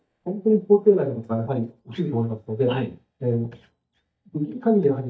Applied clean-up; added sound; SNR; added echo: neural mask model DeepFilterNet 3.